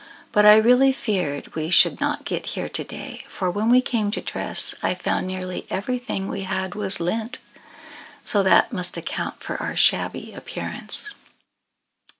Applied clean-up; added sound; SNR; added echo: none; none; none; none.